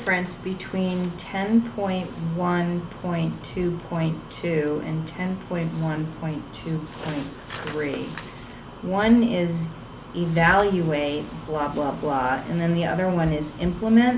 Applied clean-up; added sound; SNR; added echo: none; none; none; none.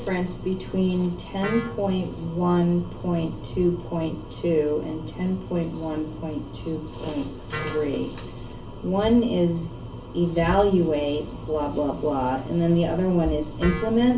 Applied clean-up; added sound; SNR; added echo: none; Wind instrument, woodwind instrument; 18 dB; reverberation time 0.2 s.